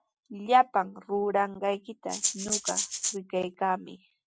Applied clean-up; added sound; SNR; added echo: none; Rattle (instrument); 1 dB; none.